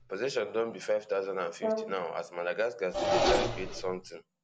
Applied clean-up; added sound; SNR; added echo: none; Brass instrument + Engine; 0 dB; none.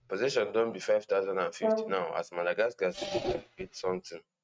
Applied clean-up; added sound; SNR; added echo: neural mask model RNNoise.